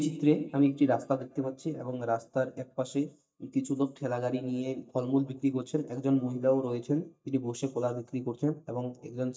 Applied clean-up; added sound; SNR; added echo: neural mask model DeepFilterNet 3.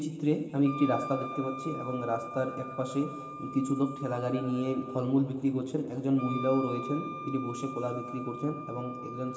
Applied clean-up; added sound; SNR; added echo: none; Wind instrument, woodwind instrument; 11 dB; reverberation time 2.3 s.